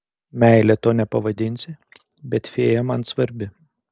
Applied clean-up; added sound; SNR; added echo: none; none; none; none.